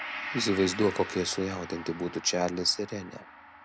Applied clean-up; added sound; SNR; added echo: none; Gong; 11 dB; none.